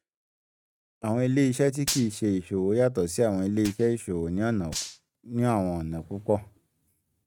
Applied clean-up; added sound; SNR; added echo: neural mask model RNNoise.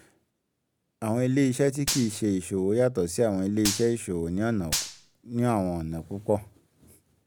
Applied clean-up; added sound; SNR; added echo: none; Gunshot, gunfire; 8 dB; none.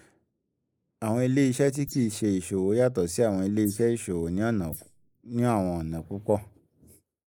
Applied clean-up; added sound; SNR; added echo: neural mask model Resemble Enhance denoiser.